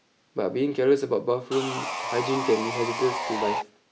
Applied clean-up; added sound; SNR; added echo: none; Sawing; 4 dB; none.